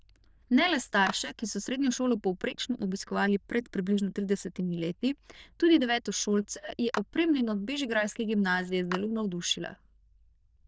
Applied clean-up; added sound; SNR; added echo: neural diffusion model UNIVERSE++.